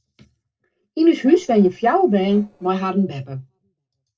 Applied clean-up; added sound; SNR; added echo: neural separator model SepFormer DNS4.